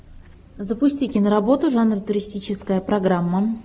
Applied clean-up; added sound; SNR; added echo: none; none; none; none.